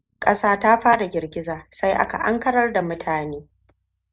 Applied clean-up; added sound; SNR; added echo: neural mask model RNNoise.